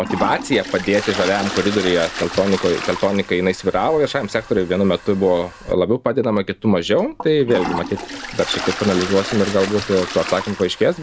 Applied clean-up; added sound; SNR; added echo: none; Toilet flush; 10 dB; none.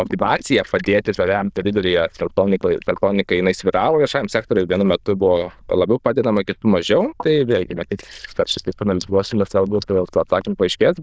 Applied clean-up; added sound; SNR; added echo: neural diffusion model UNIVERSE++.